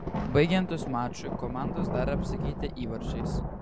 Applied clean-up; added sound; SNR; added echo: none; Thunder; 1 dB; none.